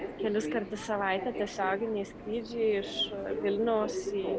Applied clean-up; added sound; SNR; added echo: none; Subway, metro, underground; 6 dB; none.